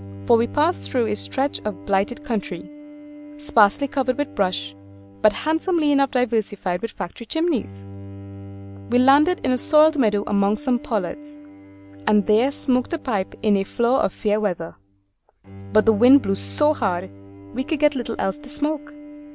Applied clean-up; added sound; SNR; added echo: none; Bowed string instrument; 17 dB; none.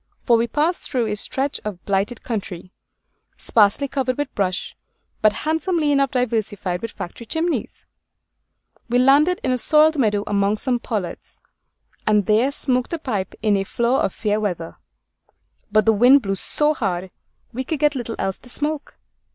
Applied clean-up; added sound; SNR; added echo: none; none; none; none.